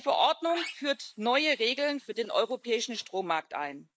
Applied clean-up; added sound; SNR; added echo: neural mask model Resemble Enhance denoiser.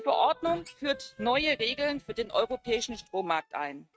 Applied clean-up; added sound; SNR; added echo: neural mask model RNNoise.